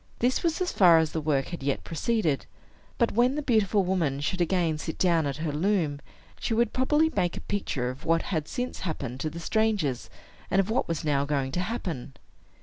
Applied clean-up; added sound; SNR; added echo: none; none; none; none.